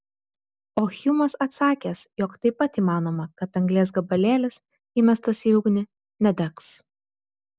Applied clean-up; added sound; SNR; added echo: none; none; none; none.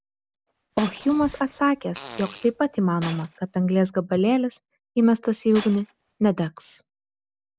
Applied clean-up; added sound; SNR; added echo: none; Fart + Shatter; 17 dB; none.